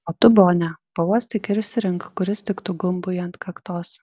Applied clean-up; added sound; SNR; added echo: none; none; none; none.